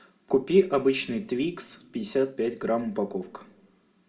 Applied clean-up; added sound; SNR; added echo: none; none; none; reverberation time 0.9 s.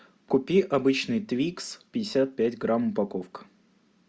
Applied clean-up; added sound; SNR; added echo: none; none; none; none.